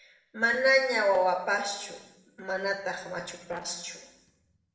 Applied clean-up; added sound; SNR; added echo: neural separator model SepFormer DNS4.